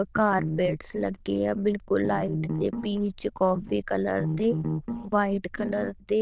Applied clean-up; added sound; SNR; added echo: neural diffusion model UNIVERSE++.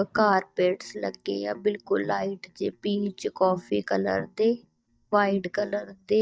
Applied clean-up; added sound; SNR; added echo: neural mask model DeepFilterNet 3.